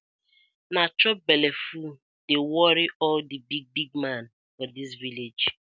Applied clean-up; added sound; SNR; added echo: none; none; none; none.